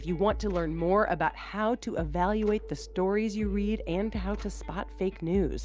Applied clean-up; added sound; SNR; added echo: none; none; none; none.